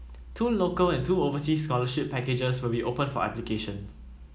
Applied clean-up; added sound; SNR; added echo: none; none; none; none.